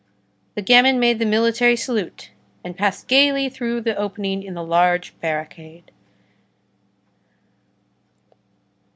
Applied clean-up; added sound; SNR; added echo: none; none; none; none.